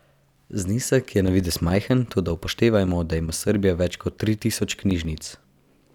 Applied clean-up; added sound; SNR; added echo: none; none; none; none.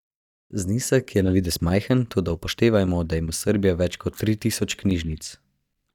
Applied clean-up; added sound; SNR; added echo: neural mask model DeepFilterNet 3.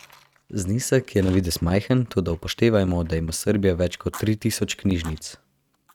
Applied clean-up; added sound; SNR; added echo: neural mask model RNNoise.